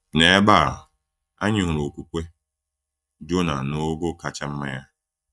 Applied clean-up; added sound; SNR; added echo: neural mask model DeepFilterNet 3.